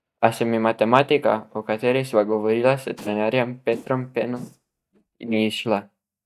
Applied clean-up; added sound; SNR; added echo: neural mask model DeepFilterNet 3.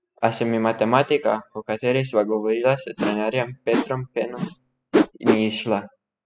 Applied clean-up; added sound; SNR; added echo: classical method spectral subtraction.